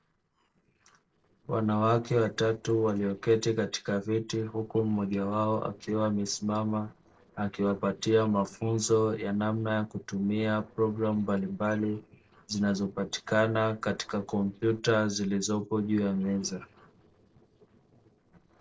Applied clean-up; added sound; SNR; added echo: neural separator model SepFormer DNS4.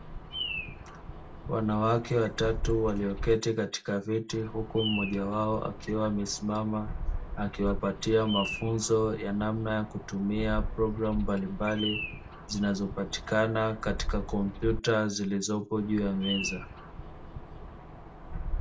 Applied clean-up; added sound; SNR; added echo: none; Bird vocalization, bird call, bird song; 7 dB; reverberation time 0.2 s.